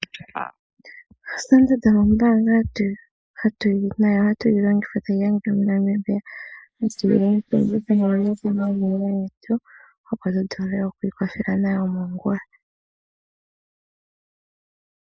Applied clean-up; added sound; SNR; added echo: neural mask model Resemble Enhance denoiser.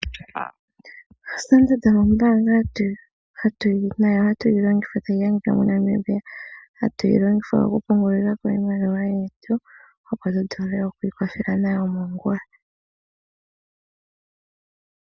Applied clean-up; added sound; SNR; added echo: none; none; none; none.